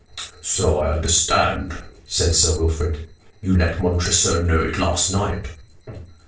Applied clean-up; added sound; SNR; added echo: neural separator model SepFormer DNS4.